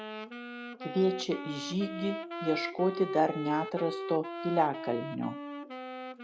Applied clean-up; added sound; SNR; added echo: none; Wind instrument, woodwind instrument; 7 dB; none.